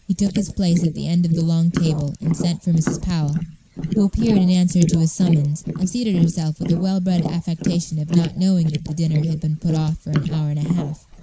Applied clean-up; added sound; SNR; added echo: neural mask model Resemble Enhance denoiser.